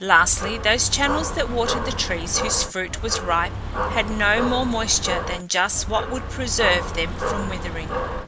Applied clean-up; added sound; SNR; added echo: none; Dog; 4 dB; none.